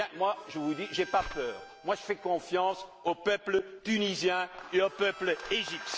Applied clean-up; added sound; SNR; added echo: none; Harmonica; 19 dB; none.